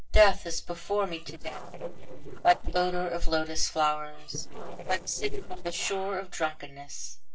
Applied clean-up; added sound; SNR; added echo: neural separator model SepFormer DNS4.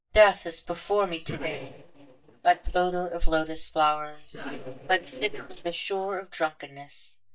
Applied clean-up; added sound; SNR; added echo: neural mask model DeepFilterNet 3.